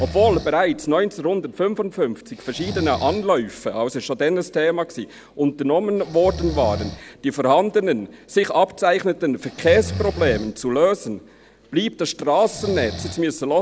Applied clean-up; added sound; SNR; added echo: none; Breathing; 14 dB; none.